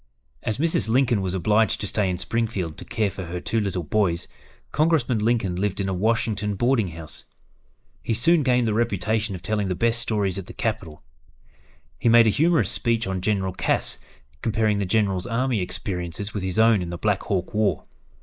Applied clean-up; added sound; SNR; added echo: neural mask model Resemble Enhance denoiser.